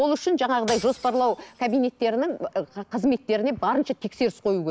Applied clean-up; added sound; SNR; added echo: none; Shatter / Crushing; 19 dB; none.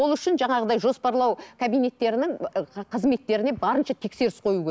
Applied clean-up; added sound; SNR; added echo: none; none; none; none.